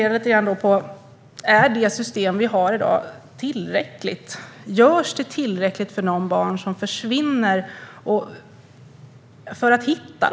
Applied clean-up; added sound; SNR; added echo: none; none; none; none.